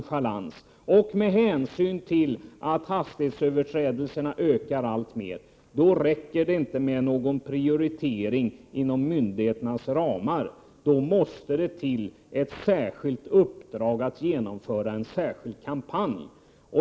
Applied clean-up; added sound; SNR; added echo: none; none; none; none.